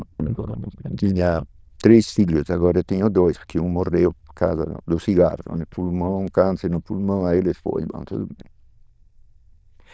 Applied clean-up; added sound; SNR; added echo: neural diffusion model UNIVERSE++.